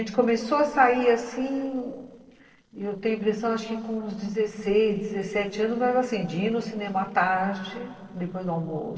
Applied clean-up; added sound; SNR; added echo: neural separator model SepFormer DNS4.